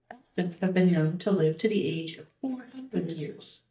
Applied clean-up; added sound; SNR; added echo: neural mask model DeepFilterNet 3.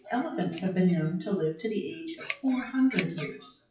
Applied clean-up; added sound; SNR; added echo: classical method WPE with log-MMSE.